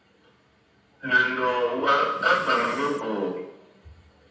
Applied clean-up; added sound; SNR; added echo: none; Breathing; 17 dB; reverberation time 0.8 s.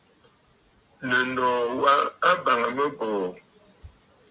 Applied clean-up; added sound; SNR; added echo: none; none; none; none.